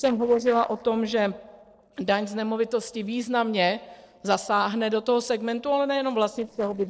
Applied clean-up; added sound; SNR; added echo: neural separator model SepFormer DNS4.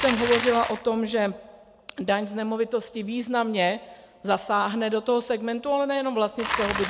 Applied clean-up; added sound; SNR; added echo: none; Bicycle; 10 dB; none.